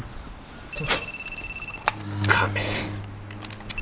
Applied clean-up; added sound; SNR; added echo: none; Gull, seagull / Ocean; 12 dB; none.